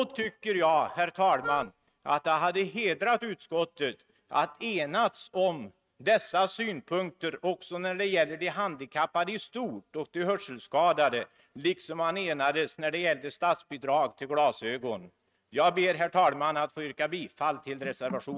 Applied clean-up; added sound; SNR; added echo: neural mask model RNNoise.